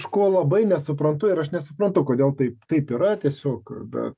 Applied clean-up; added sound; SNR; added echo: none; none; none; none.